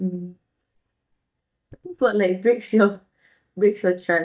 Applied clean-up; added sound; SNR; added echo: neural mask model DeepFilterNet 3.